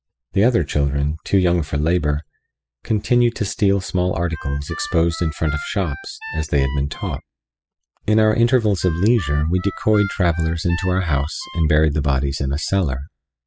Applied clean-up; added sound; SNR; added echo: classical method spectral subtraction.